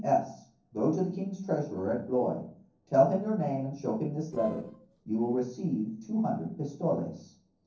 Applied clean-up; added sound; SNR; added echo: neural separator model SepFormer DNS4.